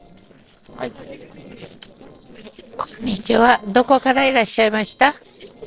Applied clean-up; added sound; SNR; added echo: neural separator model SepFormer DNS4.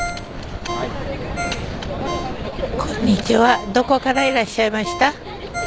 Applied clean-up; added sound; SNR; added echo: none; Ringtone; 11 dB; none.